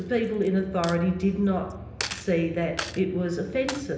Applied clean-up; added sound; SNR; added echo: none; Coin (dropping); 14 dB; reverberation time 0.9 s.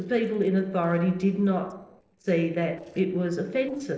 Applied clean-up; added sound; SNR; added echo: neural separator model SepFormer DNS4.